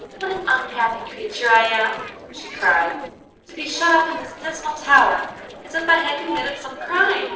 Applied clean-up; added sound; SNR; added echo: neural separator model SepFormer DNS4.